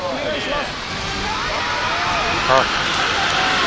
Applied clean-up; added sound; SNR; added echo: none; Bus; -4 dB; none.